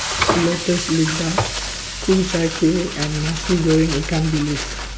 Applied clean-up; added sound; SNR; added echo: none; Frying (food); 5 dB; none.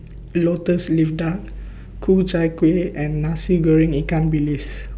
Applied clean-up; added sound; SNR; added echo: none; none; none; none.